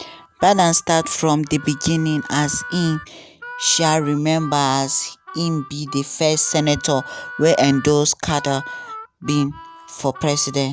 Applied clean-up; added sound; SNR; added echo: none; Harmonica; 15 dB; none.